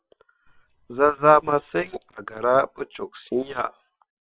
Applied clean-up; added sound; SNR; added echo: neural separator model SepFormer WHAM!.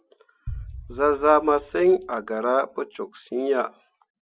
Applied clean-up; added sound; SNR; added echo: none; Boom; 17 dB; none.